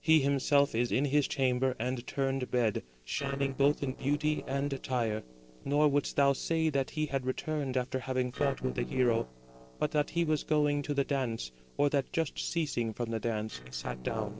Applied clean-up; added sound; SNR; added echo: neural separator model SepFormer DNS4.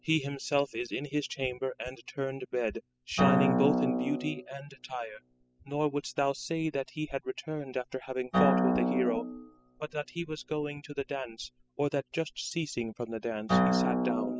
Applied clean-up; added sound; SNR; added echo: classical method spectral subtraction.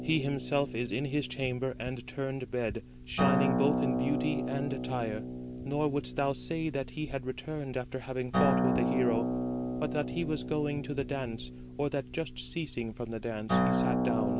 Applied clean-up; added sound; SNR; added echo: none; Acoustic guitar; 0 dB; none.